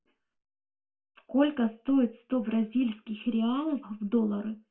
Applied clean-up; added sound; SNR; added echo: none; none; none; reverberation time 0.2 s.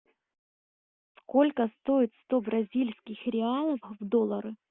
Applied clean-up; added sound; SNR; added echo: none; none; none; none.